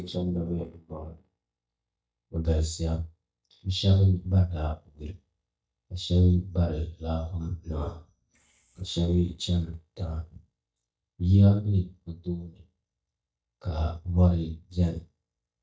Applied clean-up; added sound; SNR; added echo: neural mask model DeepFilterNet 3.